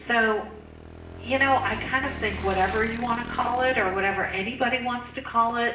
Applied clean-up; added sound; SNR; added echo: none; Motorcycle / Engine; 13 dB; reverberation time 0.7 s.